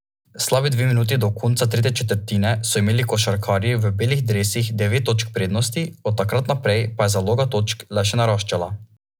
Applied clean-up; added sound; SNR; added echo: none; none; none; none.